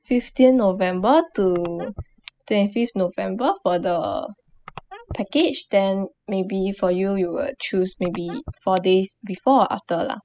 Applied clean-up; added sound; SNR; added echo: classical method spectral subtraction.